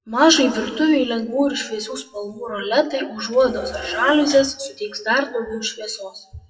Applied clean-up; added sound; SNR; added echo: classical method WPE with log-MMSE.